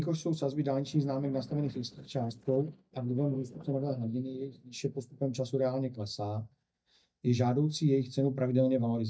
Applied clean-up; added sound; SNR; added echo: neural mask model DeepFilterNet 3.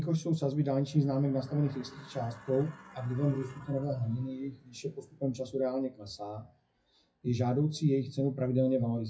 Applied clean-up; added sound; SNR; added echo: classical method WPE with log-MMSE.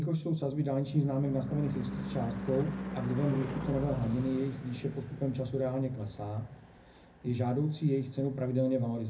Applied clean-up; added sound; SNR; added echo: none; Car passing by / Engine / Truck; 10 dB; reverberation time 0.4 s.